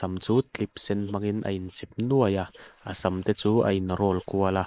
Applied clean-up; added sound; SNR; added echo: neural mask model Resemble Enhance denoiser.